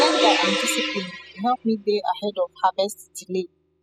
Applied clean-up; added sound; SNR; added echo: classical method spectral subtraction.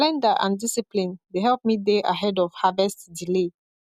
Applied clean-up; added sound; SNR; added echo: none; none; none; none.